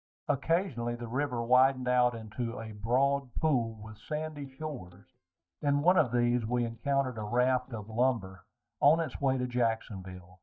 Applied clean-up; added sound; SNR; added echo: neural mask model DeepFilterNet 3.